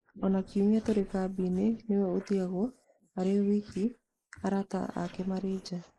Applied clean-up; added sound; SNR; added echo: neural mask model Resemble Enhance denoiser.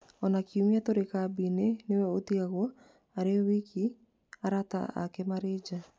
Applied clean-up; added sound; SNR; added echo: none; none; none; none.